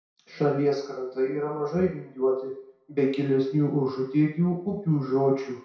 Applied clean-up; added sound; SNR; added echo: none; none; none; reverberation time 0.6 s.